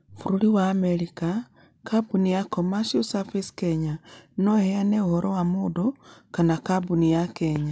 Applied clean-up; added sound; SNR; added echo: none; none; none; none.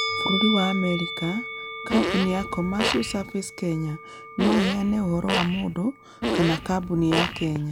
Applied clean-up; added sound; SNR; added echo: none; Fart + Musical instrument; 4 dB; none.